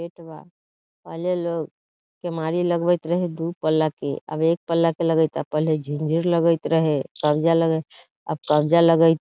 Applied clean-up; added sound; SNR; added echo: none; none; none; none.